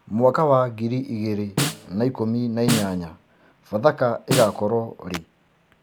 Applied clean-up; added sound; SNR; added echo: none; Snare drum; 6 dB; none.